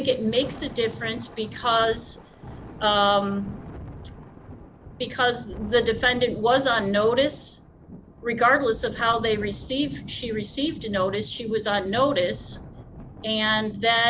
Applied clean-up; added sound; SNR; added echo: none; Thunder; 17 dB; none.